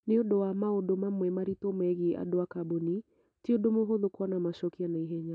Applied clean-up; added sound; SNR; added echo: none; none; none; none.